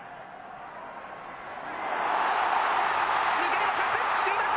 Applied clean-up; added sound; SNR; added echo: none; none; none; none.